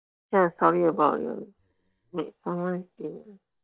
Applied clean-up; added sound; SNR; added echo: neural mask model DeepFilterNet 3.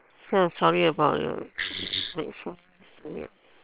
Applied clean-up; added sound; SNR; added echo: neural separator model SepFormer WHAM!.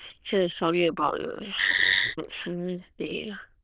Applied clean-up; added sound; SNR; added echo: neural diffusion model UNIVERSE++.